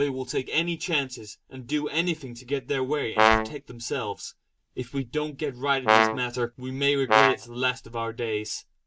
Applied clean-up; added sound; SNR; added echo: neural mask model Resemble Enhance denoiser.